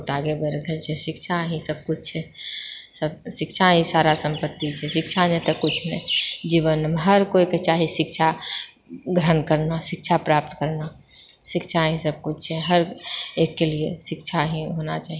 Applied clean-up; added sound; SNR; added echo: none; none; none; none.